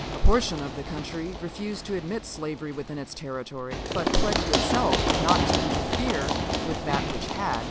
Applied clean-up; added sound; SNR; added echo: none; Run; 0 dB; none.